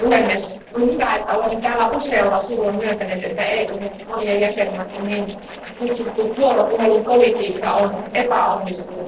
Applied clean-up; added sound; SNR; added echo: neural separator model SepFormer DNS4.